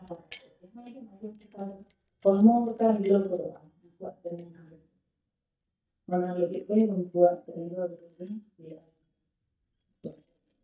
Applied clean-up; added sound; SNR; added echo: neural mask model DeepFilterNet 3.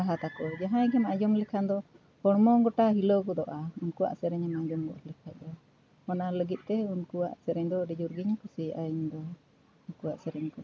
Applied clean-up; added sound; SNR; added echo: none; none; none; none.